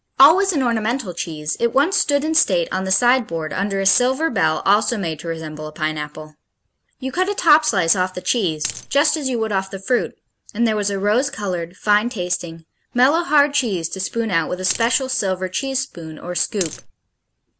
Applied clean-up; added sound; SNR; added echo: none; Coin (dropping); 8 dB; none.